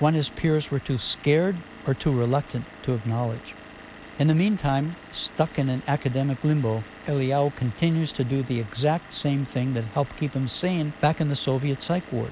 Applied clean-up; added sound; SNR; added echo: none; Engine / Vehicle; 19 dB; none.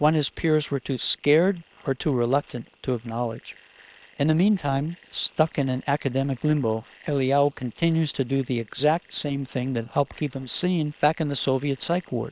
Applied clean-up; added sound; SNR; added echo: neural separator model SepFormer WHAM!.